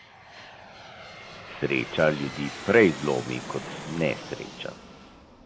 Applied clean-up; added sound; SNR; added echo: none; Aircraft; 13 dB; none.